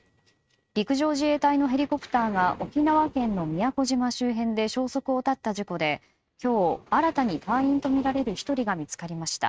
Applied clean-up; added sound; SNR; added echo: neural mask model RNNoise.